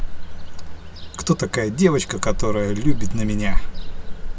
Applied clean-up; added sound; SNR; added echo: none; Ocean; -3 dB; none.